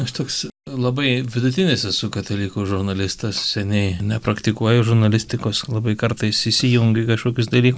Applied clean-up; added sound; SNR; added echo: none; none; none; none.